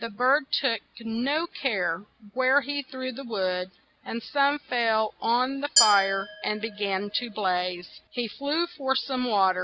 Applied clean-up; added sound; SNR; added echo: none; Glass; 4 dB; none.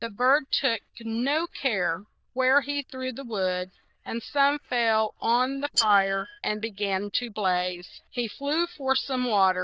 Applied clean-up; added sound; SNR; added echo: neural diffusion model UNIVERSE++.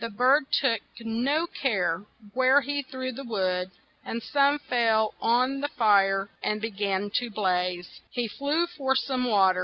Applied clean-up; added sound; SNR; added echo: none; none; none; none.